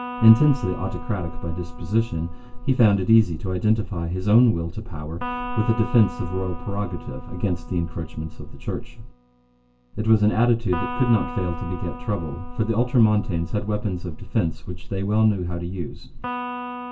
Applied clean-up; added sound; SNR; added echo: none; Electric guitar; 14 dB; reverberation time 0.2 s.